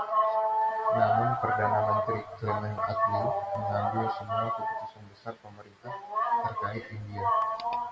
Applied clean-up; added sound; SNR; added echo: none; none; none; none.